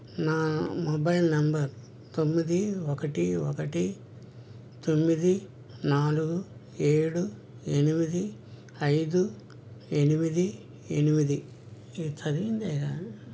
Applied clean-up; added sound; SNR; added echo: none; none; none; none.